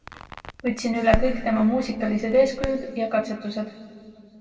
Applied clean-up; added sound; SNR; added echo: none; Crackle; 7 dB; reverberation time 1.9 s.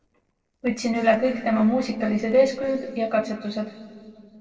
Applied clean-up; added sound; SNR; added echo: neural separator model SepFormer DNS4.